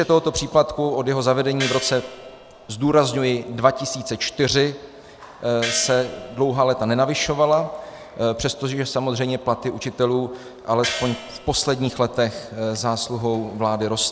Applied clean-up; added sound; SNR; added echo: none; Gong; 11 dB; none.